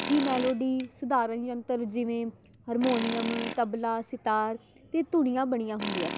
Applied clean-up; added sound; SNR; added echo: none; Tools; 9 dB; none.